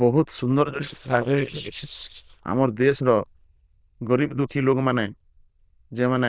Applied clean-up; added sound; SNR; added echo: neural diffusion model UNIVERSE++.